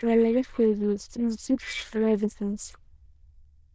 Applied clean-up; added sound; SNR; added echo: neural diffusion model UNIVERSE++.